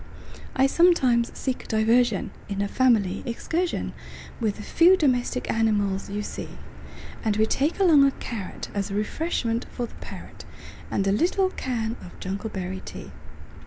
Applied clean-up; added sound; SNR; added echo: none; Motor vehicle (road); 11 dB; none.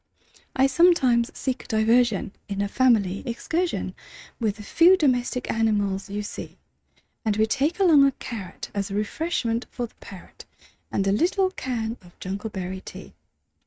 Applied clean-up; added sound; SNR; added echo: neural mask model RNNoise.